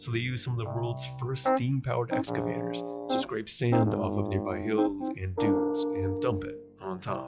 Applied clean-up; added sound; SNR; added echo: classical method log-MMSE.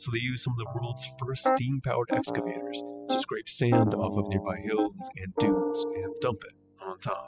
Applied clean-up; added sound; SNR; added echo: classical method spectral subtraction.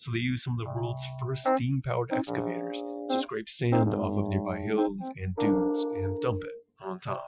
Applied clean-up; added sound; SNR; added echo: classical method Wiener filter.